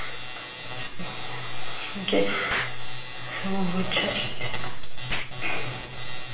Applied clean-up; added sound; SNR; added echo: none; Explosion; 16 dB; reverberation time 0.8 s.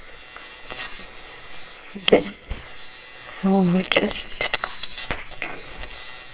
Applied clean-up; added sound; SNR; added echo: neural separator model SepFormer WHAMR!.